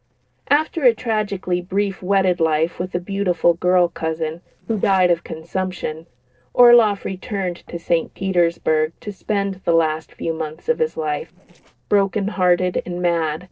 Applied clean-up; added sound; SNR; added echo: neural separator model SepFormer DNS4.